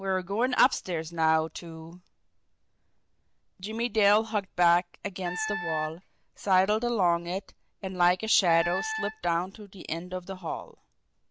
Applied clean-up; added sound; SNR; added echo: none; Wind instrument, woodwind instrument; 7 dB; none.